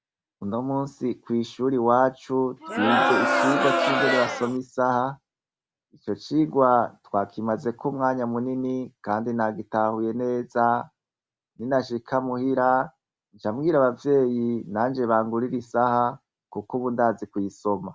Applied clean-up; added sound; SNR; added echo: none; Crowd; -2 dB; none.